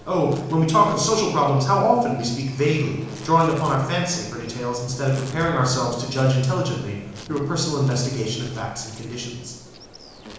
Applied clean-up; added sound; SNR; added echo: none; Insect; 19 dB; reverberation time 1.0 s.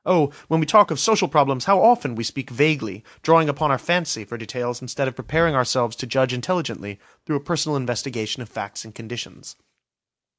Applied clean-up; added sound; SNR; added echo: none; none; none; none.